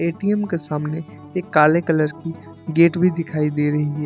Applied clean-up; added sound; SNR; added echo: none; Acoustic guitar; 20 dB; none.